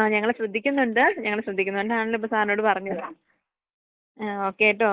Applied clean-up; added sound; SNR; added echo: neural mask model Resemble Enhance denoiser.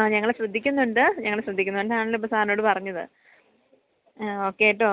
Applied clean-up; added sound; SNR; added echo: none; none; none; none.